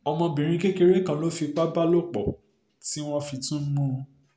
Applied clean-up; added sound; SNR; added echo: none; none; none; none.